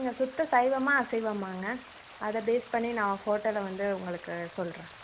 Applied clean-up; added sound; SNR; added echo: none; Stream; 19 dB; none.